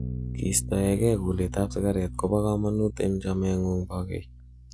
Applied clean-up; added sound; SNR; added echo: none; Bass guitar; 10 dB; none.